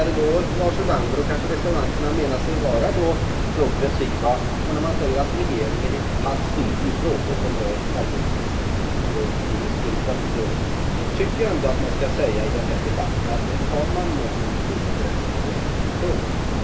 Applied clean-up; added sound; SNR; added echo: none; Water; -4 dB; reverberation time 2.1 s.